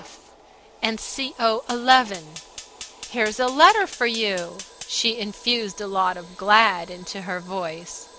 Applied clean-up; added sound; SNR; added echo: none; Fire; 19 dB; none.